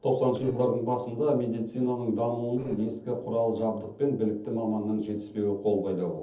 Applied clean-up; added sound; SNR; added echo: neural separator model SepFormer DNS4.